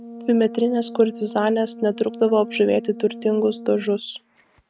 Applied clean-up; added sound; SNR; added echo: neural mask model RNNoise.